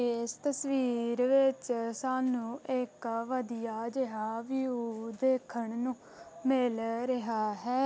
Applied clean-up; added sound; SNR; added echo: none; none; none; none.